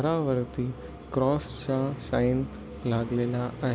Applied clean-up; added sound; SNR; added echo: none; none; none; none.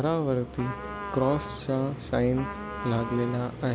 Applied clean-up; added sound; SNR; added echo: none; Trumpet; 11 dB; none.